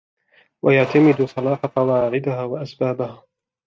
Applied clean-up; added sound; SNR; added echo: neural mask model RNNoise.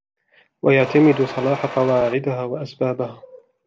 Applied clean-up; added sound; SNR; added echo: none; Mechanisms; 11 dB; none.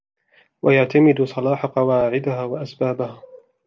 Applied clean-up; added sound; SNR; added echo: none; none; none; none.